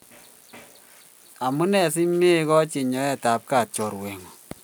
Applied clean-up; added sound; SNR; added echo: none; none; none; none.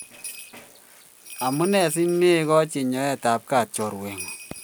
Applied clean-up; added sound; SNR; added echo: none; Bell; 18 dB; none.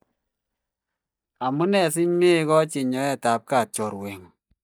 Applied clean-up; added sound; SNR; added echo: neural mask model DeepFilterNet 3.